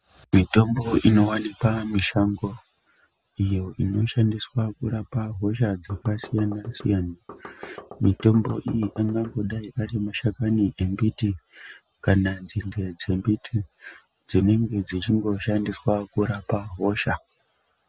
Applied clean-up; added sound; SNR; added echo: none; Knock; 18 dB; none.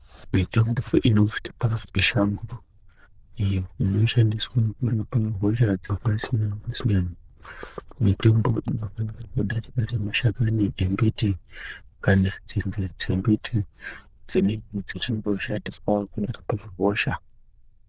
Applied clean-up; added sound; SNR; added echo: neural diffusion model UNIVERSE++.